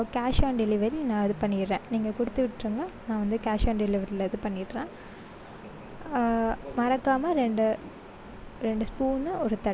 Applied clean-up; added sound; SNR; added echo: none; none; none; none.